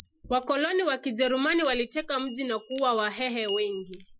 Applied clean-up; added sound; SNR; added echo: classical method Wiener filter.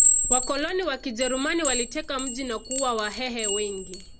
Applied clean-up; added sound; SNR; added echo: none; Chime; -3 dB; none.